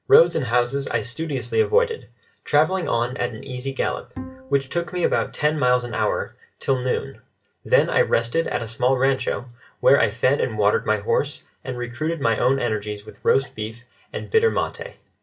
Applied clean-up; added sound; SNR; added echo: none; Bowed string instrument; 16 dB; reverberation time 0.2 s.